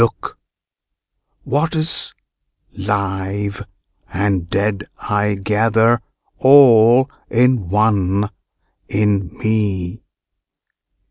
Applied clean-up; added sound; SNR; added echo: none; none; none; none.